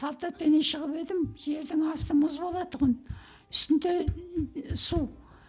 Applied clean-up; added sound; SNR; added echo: none; none; none; none.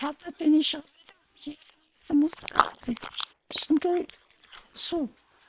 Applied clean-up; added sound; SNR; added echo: neural separator model SepFormer WHAM!.